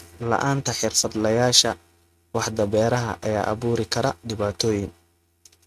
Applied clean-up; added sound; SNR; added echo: neural mask model RNNoise.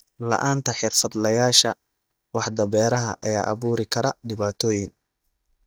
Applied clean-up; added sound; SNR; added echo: neural mask model DeepFilterNet 3.